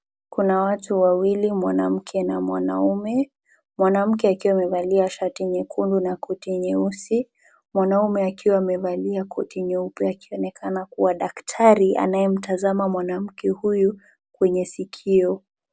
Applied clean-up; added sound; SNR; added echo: none; none; none; none.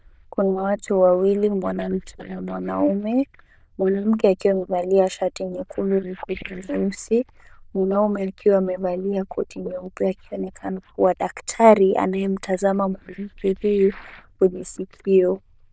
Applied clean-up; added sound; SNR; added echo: neural diffusion model UNIVERSE++.